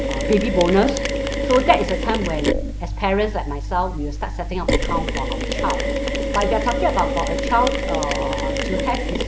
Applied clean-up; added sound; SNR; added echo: none; Mechanisms; 0 dB; none.